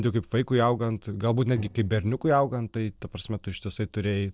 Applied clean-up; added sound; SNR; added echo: neural separator model SepFormer DNS4.